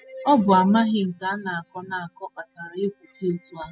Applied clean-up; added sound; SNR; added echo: classical method spectral subtraction.